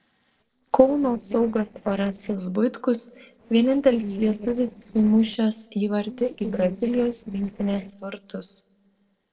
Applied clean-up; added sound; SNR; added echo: neural separator model SepFormer DNS4.